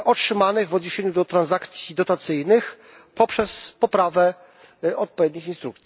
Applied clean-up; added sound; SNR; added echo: none; none; none; none.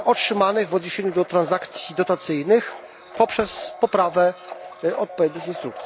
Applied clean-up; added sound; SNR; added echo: none; Domestic sounds, home sounds; 15 dB; none.